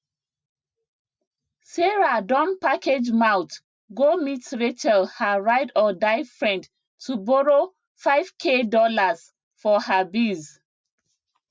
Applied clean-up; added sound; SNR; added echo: none; none; none; none.